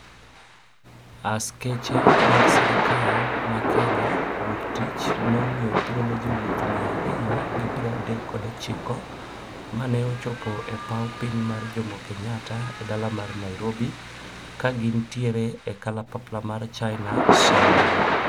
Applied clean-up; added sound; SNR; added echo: none; Thunder / Rain; -4 dB; none.